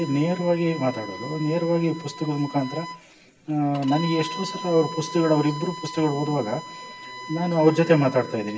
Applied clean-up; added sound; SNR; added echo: none; Bowed string instrument; 13 dB; none.